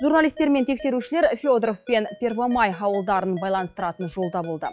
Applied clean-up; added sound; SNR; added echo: classical method log-MMSE.